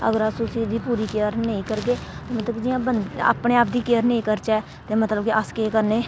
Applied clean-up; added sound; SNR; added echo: none; none; none; none.